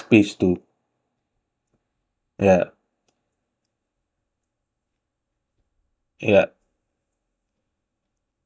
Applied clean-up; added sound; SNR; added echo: neural mask model DeepFilterNet 3.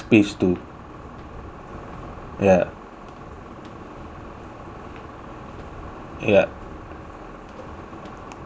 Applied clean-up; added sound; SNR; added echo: none; Walk, footsteps; 17 dB; none.